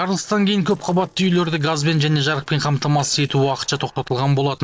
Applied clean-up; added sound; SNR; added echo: neural separator model SepFormer DNS4.